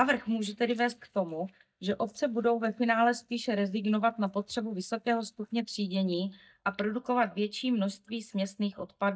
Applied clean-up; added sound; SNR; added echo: neural mask model DeepFilterNet 3.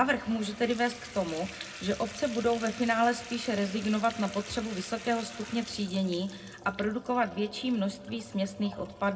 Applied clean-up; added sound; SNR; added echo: none; Bathtub (filling or washing) / Water tap, faucet; 16 dB; reverberation time 0.2 s.